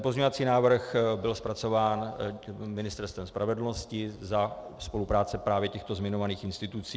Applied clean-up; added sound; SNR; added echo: none; none; none; none.